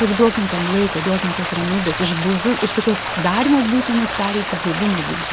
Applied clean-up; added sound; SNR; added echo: none; Stream; 5 dB; none.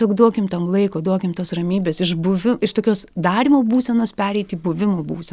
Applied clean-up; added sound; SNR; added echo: none; none; none; none.